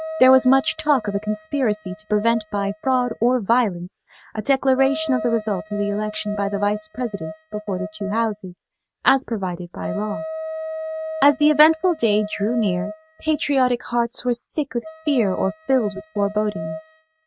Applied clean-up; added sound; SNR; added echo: neural mask model RNNoise.